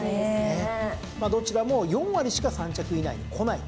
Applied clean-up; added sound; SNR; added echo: none; none; none; none.